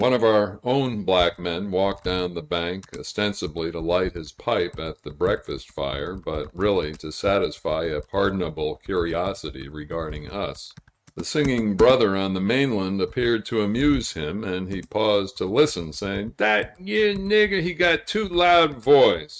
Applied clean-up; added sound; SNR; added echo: neural mask model RNNoise.